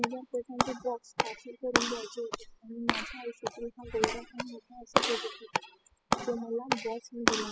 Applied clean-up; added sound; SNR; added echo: classical method spectral subtraction.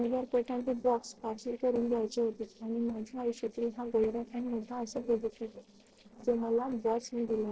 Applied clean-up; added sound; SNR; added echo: neural separator model SepFormer DNS4.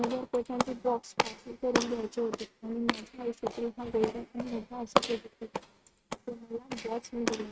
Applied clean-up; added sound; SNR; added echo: neural mask model RNNoise.